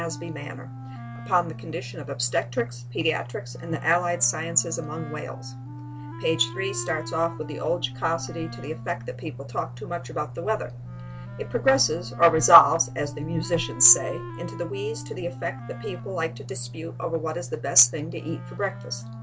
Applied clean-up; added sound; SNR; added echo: none; Wind instrument, woodwind instrument; 18 dB; none.